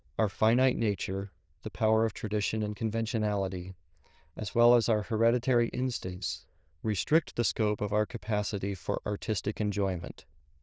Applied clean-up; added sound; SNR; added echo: neural diffusion model UNIVERSE++.